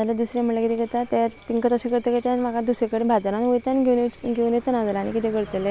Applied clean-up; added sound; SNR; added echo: none; none; none; none.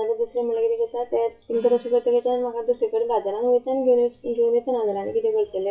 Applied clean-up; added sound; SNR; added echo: classical method WPE with log-MMSE.